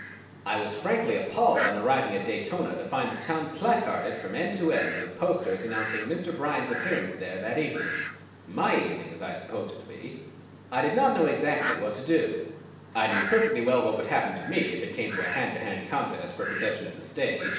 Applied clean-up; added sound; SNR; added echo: none; Fowl; 9 dB; reverberation time 0.9 s.